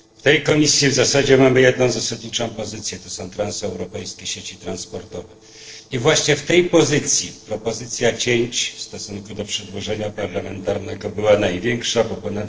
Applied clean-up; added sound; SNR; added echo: neural separator model SepFormer DNS4.